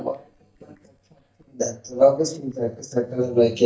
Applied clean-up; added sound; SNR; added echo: neural mask model DeepFilterNet 3.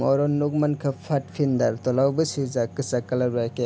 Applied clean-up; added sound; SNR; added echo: none; none; none; none.